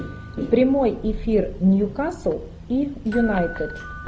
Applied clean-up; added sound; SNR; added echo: none; Door / Bell; 19 dB; none.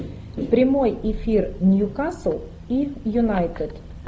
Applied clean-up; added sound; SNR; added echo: none; none; none; none.